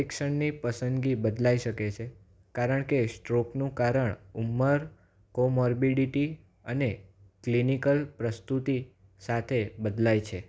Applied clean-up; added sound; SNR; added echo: none; none; none; none.